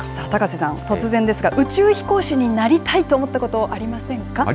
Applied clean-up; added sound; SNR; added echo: none; none; none; none.